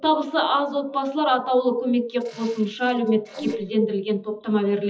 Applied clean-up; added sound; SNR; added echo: classical method WPE with log-MMSE.